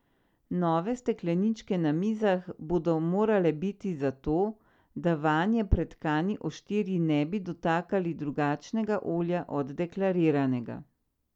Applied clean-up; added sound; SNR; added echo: none; none; none; none.